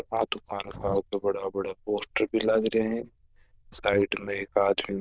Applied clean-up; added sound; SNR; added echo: neural diffusion model UNIVERSE++.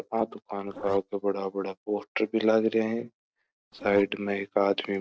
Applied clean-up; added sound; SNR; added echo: neural separator model SepFormer DNS4.